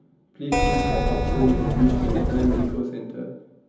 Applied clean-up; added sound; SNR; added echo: none; Keyboard (musical); -3 dB; reverberation time 0.9 s.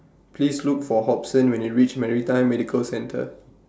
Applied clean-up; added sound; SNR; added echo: none; none; none; none.